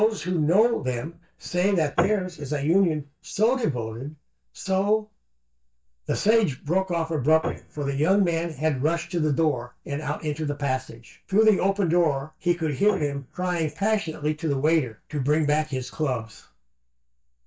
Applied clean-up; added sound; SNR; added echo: neural mask model DeepFilterNet 3.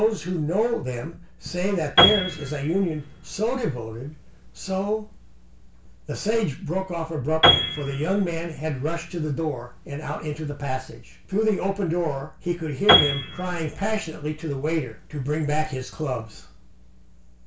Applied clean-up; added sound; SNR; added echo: none; Piano; 3 dB; reverberation time 0.3 s.